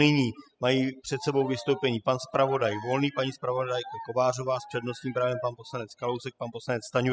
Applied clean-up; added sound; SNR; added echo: classical method spectral subtraction.